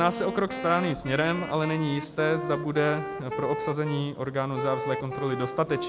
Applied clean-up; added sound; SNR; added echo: none; Wind instrument, woodwind instrument; 7 dB; none.